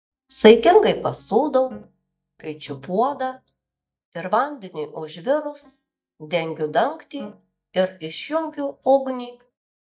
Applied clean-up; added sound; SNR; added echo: neural mask model DeepFilterNet 3.